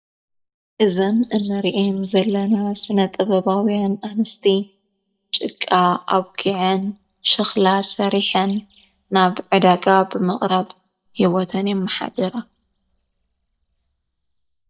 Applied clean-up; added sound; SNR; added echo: neural mask model DeepFilterNet 3.